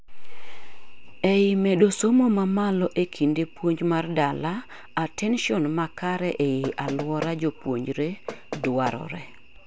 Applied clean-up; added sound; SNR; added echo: none; Knock; 12 dB; none.